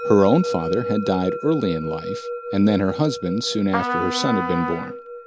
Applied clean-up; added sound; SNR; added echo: none; Trumpet + Musical instrument; 6 dB; none.